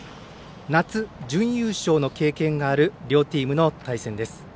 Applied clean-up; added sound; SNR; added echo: none; none; none; none.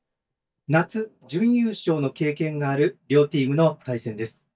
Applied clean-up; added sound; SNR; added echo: neural mask model DeepFilterNet 3.